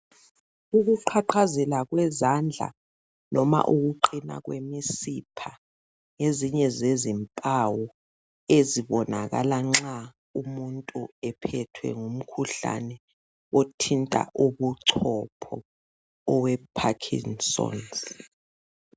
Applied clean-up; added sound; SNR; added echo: none; none; none; none.